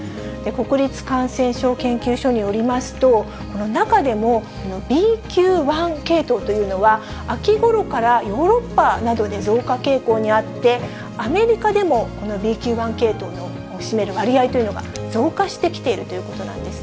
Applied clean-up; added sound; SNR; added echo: none; none; none; none.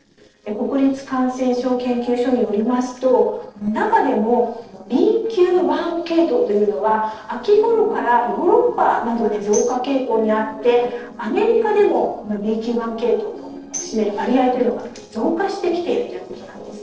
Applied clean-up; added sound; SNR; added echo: neural separator model SepFormer DNS4.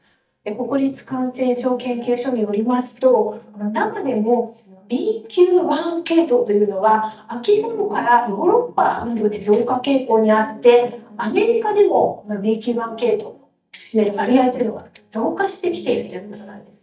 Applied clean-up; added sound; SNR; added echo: neural mask model DeepFilterNet 3.